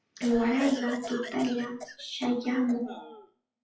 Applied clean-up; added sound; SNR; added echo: classical method WPE with log-MMSE.